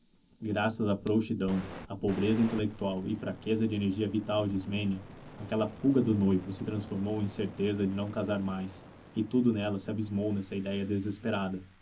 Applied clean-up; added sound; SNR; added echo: none; Fire; 18 dB; reverberation time 0.4 s.